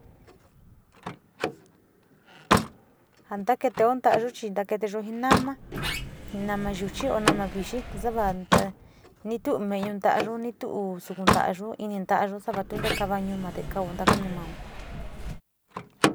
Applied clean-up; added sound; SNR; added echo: none; Sliding door + Slam; 1 dB; none.